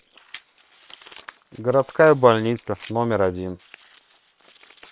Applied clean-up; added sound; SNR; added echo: neural separator model SepFormer WHAM!.